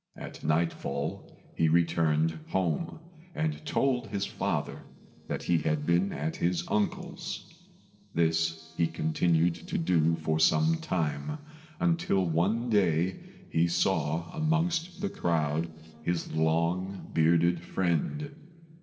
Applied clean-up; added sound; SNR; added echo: neural separator model SepFormer DNS4.